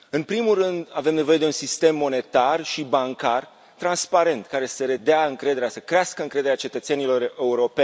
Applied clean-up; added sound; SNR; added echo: none; none; none; none.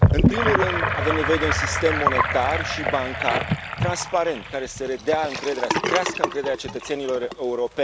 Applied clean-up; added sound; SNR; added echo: none; Sink (filling or washing) / Gurgling; -2 dB; none.